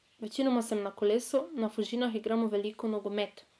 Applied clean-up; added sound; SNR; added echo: none; none; none; none.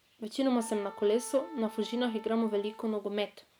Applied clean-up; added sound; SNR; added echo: none; Wind instrument, woodwind instrument; 18 dB; none.